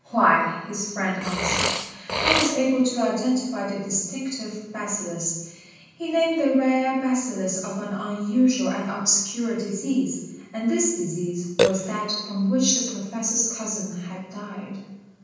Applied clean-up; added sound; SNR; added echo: none; Burping, eructation; 8 dB; reverberation time 1.2 s.